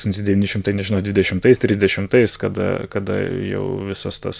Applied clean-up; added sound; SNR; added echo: none; none; none; none.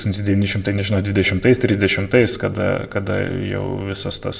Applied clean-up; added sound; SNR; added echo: none; none; none; reverberation time 0.8 s.